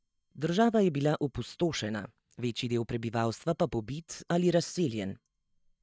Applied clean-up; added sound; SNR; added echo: neural mask model DeepFilterNet 3.